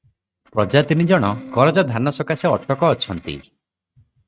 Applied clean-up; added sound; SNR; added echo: neural mask model RNNoise.